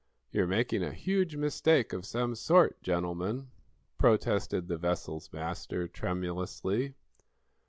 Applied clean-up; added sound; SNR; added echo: none; none; none; none.